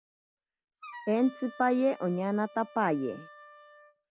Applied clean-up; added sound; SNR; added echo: none; Wind instrument, woodwind instrument; 20 dB; none.